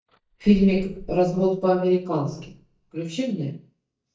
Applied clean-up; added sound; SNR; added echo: neural mask model DeepFilterNet 3.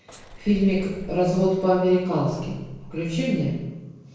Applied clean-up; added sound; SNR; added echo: none; Bus / Engine; 19 dB; reverberation time 1.0 s.